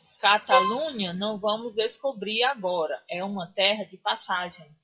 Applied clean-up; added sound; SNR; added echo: classical method WPE with log-MMSE.